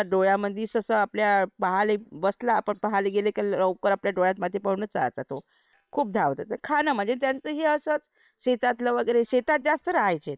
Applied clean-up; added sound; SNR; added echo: neural separator model SepFormer WHAM!.